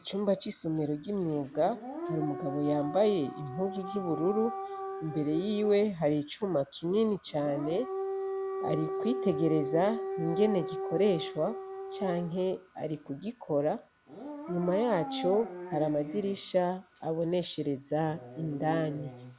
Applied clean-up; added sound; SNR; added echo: none; Siren / Dog; 8 dB; none.